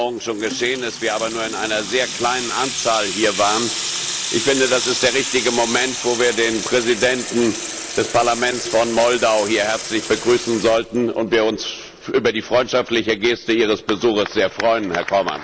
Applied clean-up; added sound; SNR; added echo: none; Sink (filling or washing) / Water tap, faucet; 9 dB; none.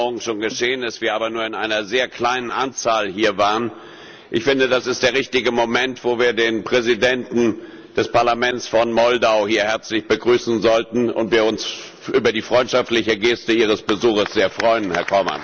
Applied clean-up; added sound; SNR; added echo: none; none; none; none.